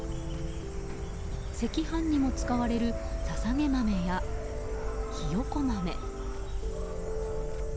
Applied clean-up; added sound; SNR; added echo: none; Insect; 1 dB; none.